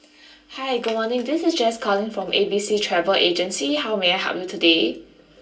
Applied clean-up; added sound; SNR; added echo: none; none; none; reverberation time 0.2 s.